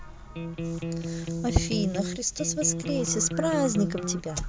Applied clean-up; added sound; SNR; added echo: none; Electric guitar; 3 dB; none.